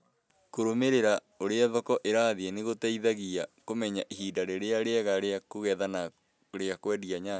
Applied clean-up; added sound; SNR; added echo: none; none; none; none.